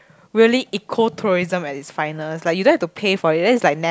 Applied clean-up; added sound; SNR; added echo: none; none; none; none.